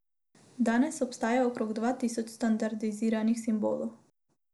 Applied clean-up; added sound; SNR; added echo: none; none; none; none.